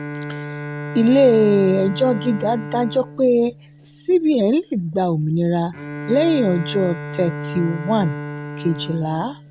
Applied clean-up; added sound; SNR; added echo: none; Bowed string instrument; 11 dB; none.